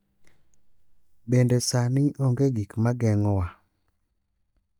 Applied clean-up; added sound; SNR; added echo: neural mask model DeepFilterNet 3.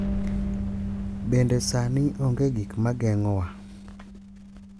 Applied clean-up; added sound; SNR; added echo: none; Bass guitar + Boom; 6 dB; none.